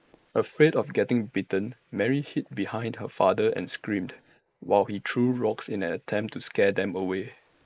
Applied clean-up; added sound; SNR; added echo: neural mask model Resemble Enhance denoiser.